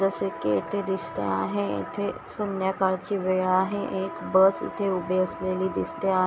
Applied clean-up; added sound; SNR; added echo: none; Wind instrument, woodwind instrument; 14 dB; none.